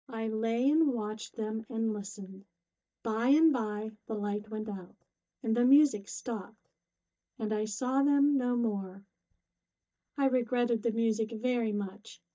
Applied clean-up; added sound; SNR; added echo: neural mask model DeepFilterNet 3.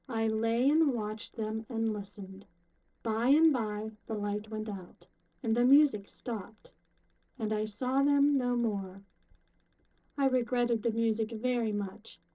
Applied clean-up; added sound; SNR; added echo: neural separator model SepFormer DNS4.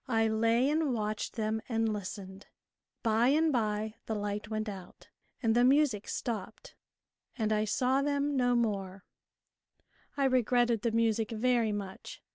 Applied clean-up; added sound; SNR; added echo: none; none; none; none.